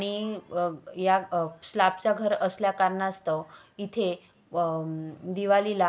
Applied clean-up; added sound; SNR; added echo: none; none; none; none.